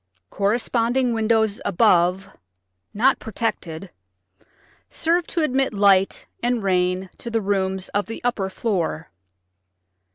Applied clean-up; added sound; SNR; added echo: none; none; none; none.